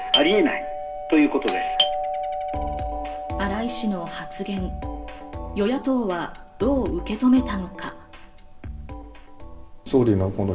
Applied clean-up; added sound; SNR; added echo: none; Doorbell; 6 dB; reverberation time 0.8 s.